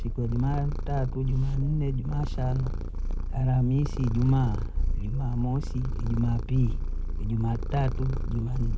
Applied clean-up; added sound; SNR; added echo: none; Purr; 1 dB; none.